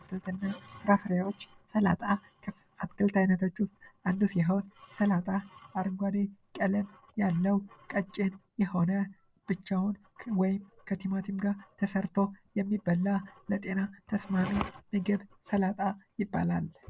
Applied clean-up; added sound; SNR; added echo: none; none; none; none.